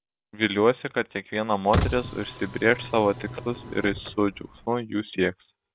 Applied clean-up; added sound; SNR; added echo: none; Car; 6 dB; none.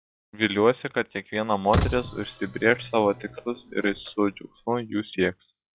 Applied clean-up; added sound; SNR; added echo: classical method log-MMSE.